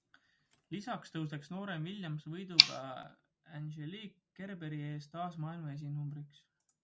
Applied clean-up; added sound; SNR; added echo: none; Tick; -4 dB; none.